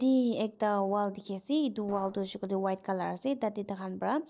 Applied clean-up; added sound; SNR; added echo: neural separator model SepFormer DNS4.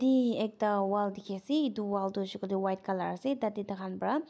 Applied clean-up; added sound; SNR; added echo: none; none; none; none.